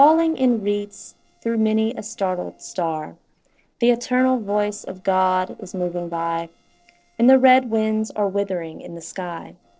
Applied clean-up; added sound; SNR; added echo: neural separator model SepFormer DNS4.